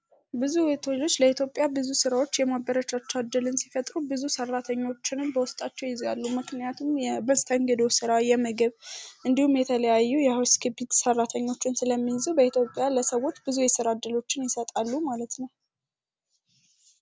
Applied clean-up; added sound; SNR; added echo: none; none; none; none.